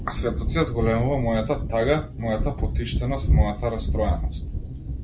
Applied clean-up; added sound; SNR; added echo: none; Thunder; -1 dB; none.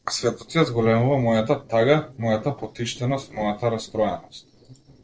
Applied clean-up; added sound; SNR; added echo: neural separator model SepFormer DNS4.